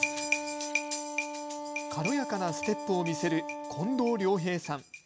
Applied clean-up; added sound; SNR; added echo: none; Wind instrument, woodwind instrument; 7 dB; none.